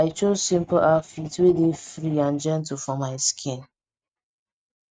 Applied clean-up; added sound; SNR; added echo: neural mask model RNNoise.